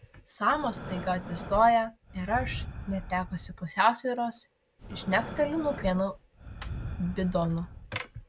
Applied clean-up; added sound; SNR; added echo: none; Breathing; 11 dB; none.